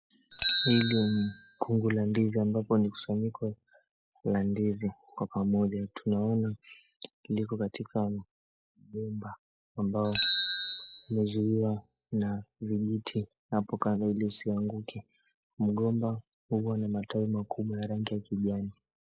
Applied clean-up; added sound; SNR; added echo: classical method log-MMSE.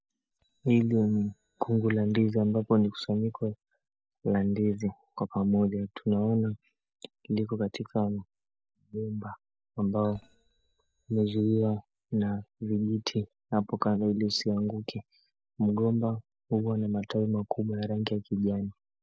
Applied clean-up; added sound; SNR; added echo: neural mask model DeepFilterNet 3.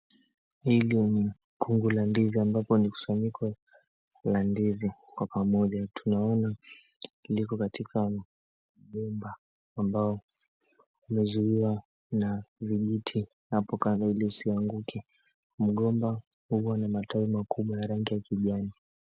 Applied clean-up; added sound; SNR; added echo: none; none; none; none.